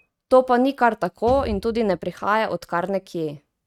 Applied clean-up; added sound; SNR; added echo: neural mask model RNNoise.